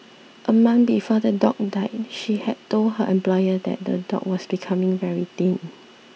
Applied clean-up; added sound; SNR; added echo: none; none; none; none.